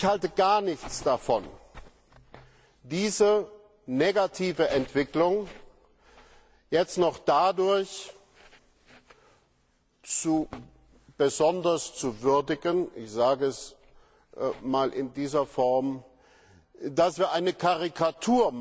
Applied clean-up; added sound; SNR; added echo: none; none; none; none.